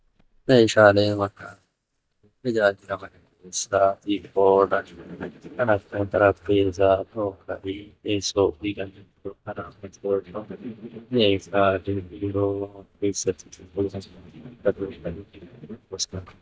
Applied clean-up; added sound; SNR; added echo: neural mask model DeepFilterNet 3.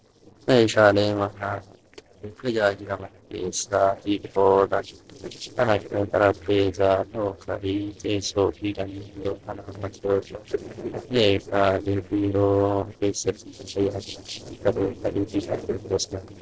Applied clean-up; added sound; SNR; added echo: neural separator model SepFormer DNS4.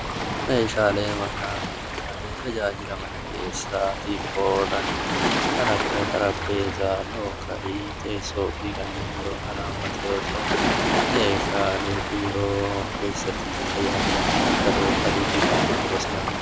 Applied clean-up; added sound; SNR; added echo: none; Waves, surf; -2 dB; none.